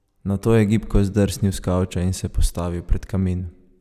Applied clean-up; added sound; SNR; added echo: none; none; none; none.